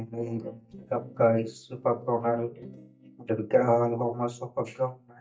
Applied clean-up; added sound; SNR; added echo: neural mask model DeepFilterNet 3.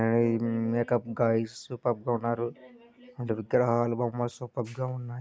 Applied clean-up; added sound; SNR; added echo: none; none; none; none.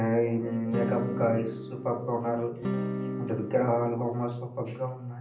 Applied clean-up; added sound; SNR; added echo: none; Acoustic guitar / Strum; 5 dB; reverberation time 0.6 s.